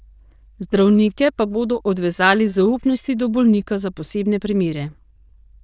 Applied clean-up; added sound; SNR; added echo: neural diffusion model UNIVERSE++.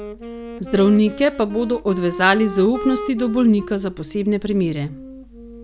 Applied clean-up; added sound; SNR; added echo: none; Wind instrument, woodwind instrument; 13 dB; none.